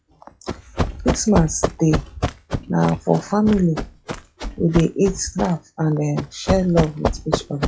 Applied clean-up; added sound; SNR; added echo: classical method log-MMSE.